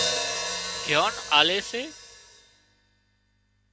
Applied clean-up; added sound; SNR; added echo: none; Hi-hat; 5 dB; none.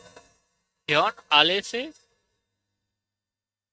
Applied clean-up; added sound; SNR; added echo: neural mask model RNNoise.